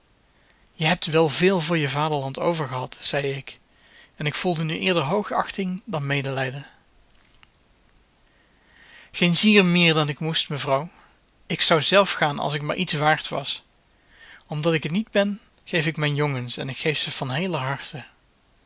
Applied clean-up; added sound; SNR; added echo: none; none; none; none.